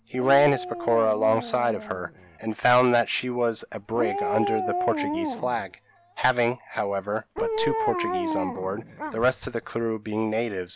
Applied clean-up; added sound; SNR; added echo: none; Dog; 6 dB; none.